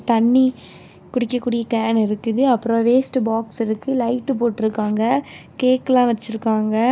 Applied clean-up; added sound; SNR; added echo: none; none; none; none.